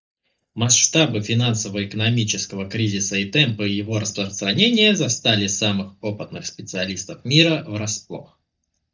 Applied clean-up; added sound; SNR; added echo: neural mask model DeepFilterNet 3.